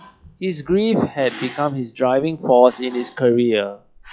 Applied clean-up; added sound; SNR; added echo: classical method log-MMSE.